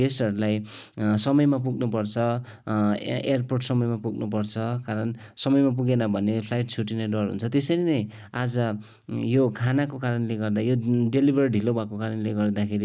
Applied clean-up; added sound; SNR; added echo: none; none; none; none.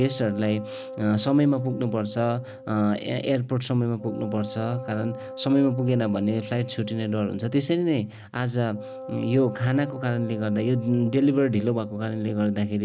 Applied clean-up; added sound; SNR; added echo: none; Wind instrument, woodwind instrument; 15 dB; none.